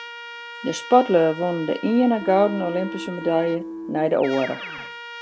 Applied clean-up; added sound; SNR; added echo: none; Keyboard (musical) + Trumpet; 12 dB; none.